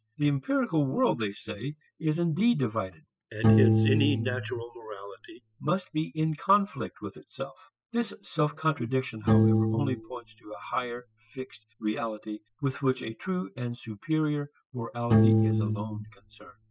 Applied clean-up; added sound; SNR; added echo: classical method spectral subtraction.